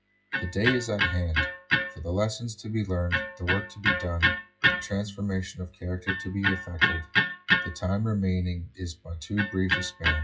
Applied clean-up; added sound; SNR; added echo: classical method WPE with log-MMSE.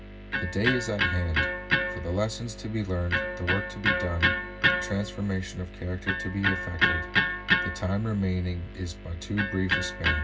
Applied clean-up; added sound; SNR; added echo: none; Electric guitar; -1 dB; reverberation time 0.4 s.